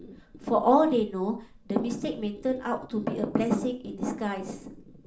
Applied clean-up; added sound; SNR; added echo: none; Squeak; 19 dB; reverberation time 0.4 s.